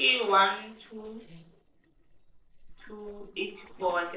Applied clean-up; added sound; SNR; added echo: neural separator model SepFormer DNS4.